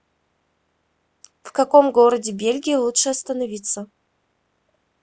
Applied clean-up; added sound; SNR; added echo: none; none; none; none.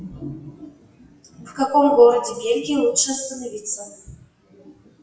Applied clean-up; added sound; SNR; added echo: classical method WPE with log-MMSE.